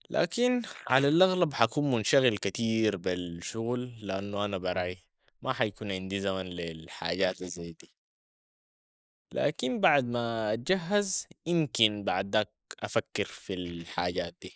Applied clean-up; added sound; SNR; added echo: neural mask model Resemble Enhance denoiser.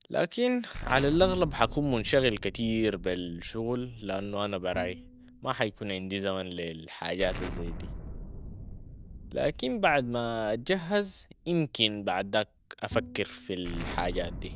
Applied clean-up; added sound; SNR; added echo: none; Explosion + Bowed string instrument; 11 dB; none.